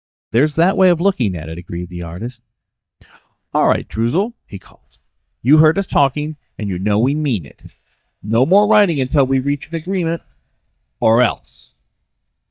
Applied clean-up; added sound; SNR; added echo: neural mask model DeepFilterNet 3.